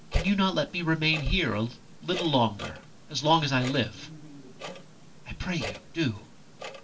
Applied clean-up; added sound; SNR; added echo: none; Clock; 14 dB; reverberation time 0.2 s.